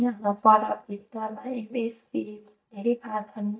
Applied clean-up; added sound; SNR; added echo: neural mask model DeepFilterNet 3.